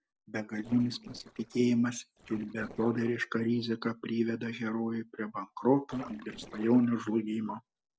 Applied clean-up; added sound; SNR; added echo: neural separator model SepFormer DNS4.